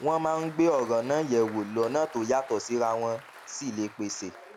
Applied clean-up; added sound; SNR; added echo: none; Applause; 19 dB; none.